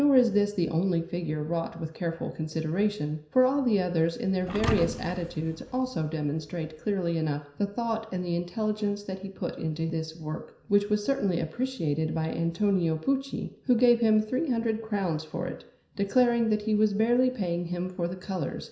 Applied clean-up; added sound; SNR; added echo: none; Thump, thud; 10 dB; reverberation time 0.5 s.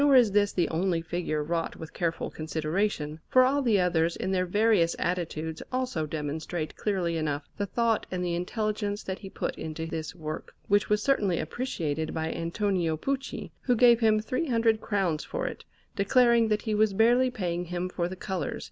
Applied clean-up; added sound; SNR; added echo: none; none; none; none.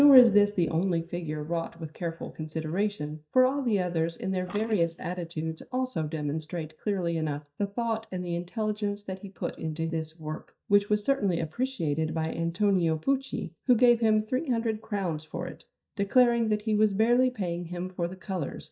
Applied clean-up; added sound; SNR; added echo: neural mask model DeepFilterNet 3.